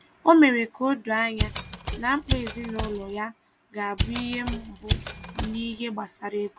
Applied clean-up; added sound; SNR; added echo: none; Mechanisms; 4 dB; none.